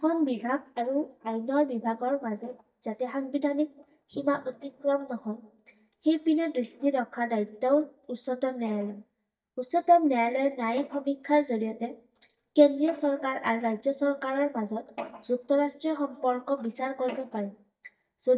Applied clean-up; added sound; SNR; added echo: neural mask model DeepFilterNet 3.